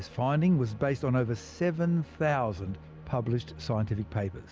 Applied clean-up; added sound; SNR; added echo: none; none; none; none.